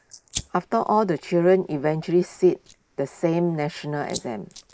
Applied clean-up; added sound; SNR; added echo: neural mask model Resemble Enhance denoiser.